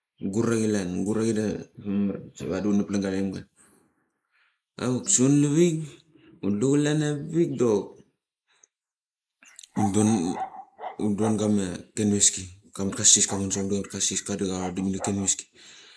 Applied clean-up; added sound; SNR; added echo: neural mask model Resemble Enhance denoiser.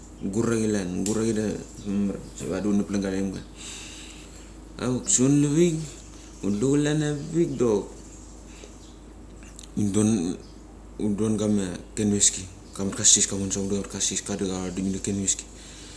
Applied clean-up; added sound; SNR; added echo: none; none; none; none.